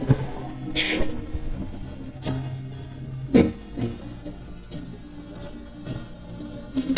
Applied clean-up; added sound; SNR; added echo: neural mask model DeepFilterNet 3.